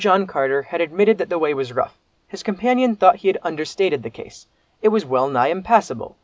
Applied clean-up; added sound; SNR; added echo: none; none; none; none.